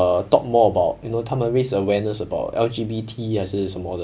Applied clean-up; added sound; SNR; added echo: none; none; none; none.